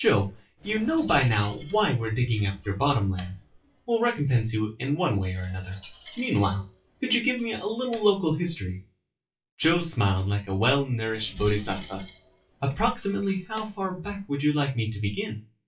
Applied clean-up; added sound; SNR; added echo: classical method WPE with log-MMSE.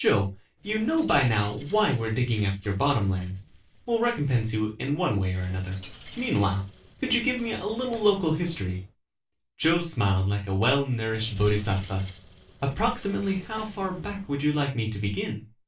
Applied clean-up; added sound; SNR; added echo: neural separator model SepFormer DNS4.